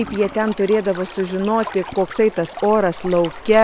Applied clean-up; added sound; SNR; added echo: none; Stream; 15 dB; none.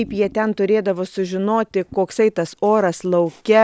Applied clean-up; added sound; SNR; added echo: none; none; none; none.